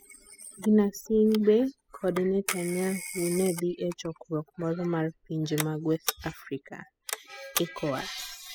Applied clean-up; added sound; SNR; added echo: classical method spectral subtraction.